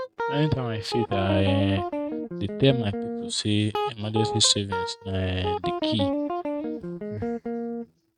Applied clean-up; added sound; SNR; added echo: neural mask model RNNoise.